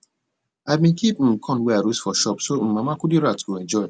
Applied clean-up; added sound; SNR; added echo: none; none; none; none.